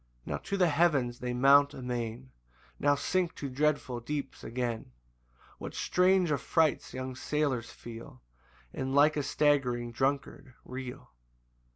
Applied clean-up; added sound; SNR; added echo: none; none; none; none.